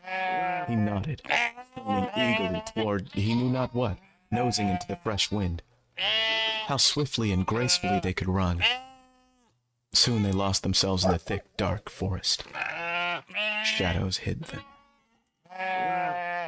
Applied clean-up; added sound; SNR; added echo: neural mask model RNNoise.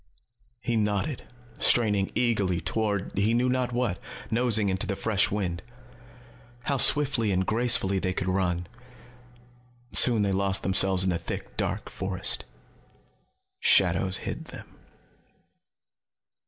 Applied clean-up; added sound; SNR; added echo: none; none; none; none.